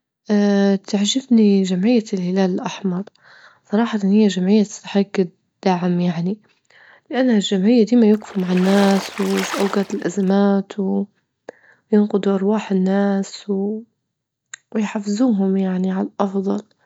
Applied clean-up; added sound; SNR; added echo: none; Water / Splash, splatter; 12 dB; none.